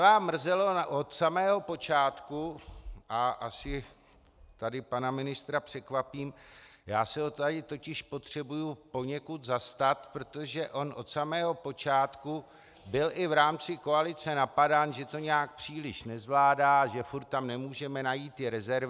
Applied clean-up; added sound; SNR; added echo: none; none; none; none.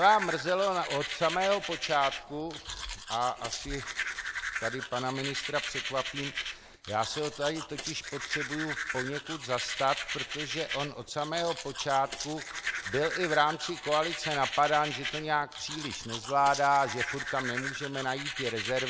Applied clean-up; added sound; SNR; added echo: none; Domestic sounds, home sounds; 6 dB; none.